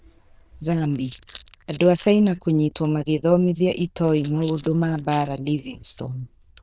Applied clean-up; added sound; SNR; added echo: neural diffusion model UNIVERSE++.